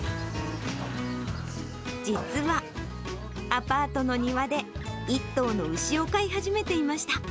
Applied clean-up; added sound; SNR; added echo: none; none; none; none.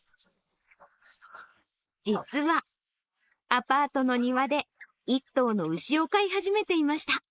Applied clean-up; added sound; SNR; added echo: neural mask model Resemble Enhance denoiser.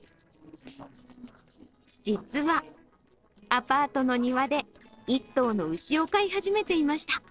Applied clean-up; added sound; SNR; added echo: neural separator model SepFormer DNS4.